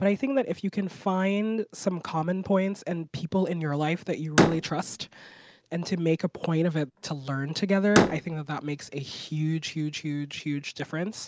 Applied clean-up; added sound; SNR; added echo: none; Slam; 3 dB; none.